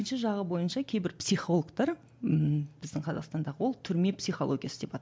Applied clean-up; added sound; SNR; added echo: none; none; none; none.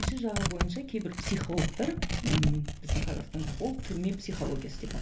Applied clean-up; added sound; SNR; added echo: none; Tearing; 0 dB; reverberation time 0.3 s.